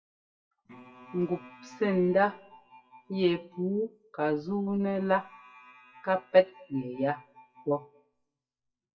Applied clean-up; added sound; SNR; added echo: classical method WPE with log-MMSE.